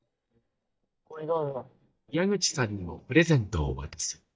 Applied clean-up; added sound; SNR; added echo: neural mask model DeepFilterNet 3.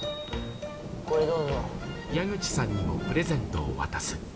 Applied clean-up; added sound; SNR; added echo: none; Rain / Thunderstorm; 5 dB; reverberation time 0.5 s.